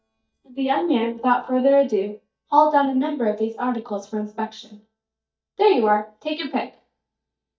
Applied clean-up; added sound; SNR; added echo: neural mask model DeepFilterNet 3.